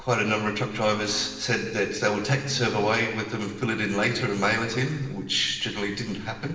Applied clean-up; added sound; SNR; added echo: none; Guitar; 18 dB; reverberation time 1.4 s.